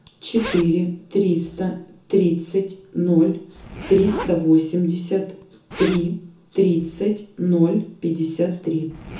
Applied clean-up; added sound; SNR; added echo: none; Zipper (clothing); 17 dB; reverberation time 0.6 s.